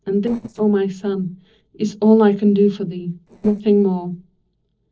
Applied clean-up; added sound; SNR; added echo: neural separator model SepFormer DNS4.